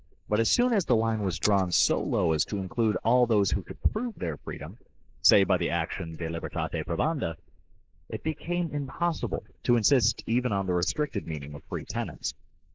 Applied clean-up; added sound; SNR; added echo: neural mask model Resemble Enhance denoiser.